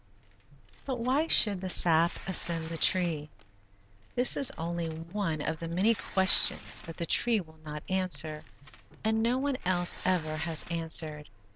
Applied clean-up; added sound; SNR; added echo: none; Tearing; 19 dB; none.